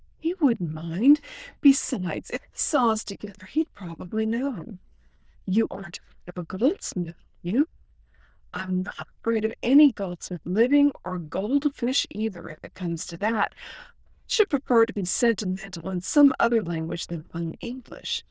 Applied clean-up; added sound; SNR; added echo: neural diffusion model UNIVERSE++.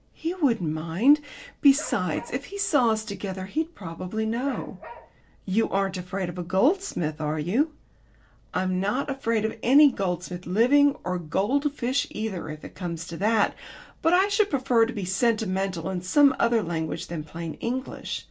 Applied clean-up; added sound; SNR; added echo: none; Bark; 18 dB; none.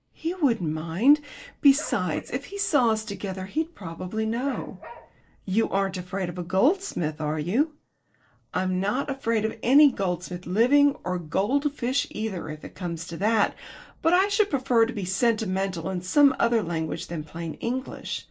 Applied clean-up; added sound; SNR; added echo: neural mask model Resemble Enhance denoiser.